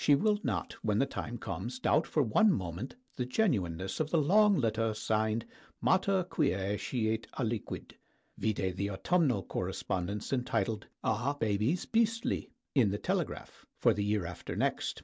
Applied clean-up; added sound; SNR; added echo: none; none; none; none.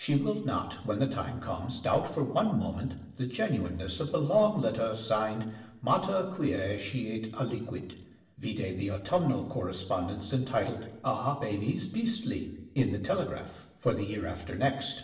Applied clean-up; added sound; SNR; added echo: none; none; none; reverberation time 0.9 s.